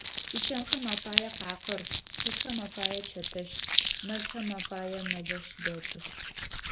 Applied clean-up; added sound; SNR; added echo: none; Crumpling, crinkling; -4 dB; none.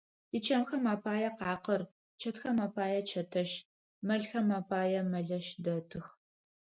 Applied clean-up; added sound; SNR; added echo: none; none; none; none.